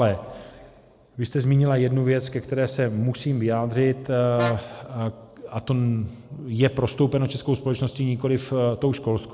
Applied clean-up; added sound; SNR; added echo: none; Brass instrument; 14 dB; none.